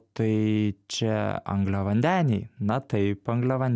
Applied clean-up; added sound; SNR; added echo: none; none; none; none.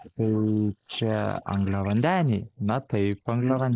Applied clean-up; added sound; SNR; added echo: neural mask model Resemble Enhance denoiser.